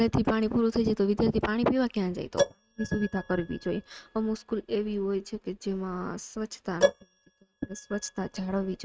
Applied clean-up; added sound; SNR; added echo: neural mask model RNNoise.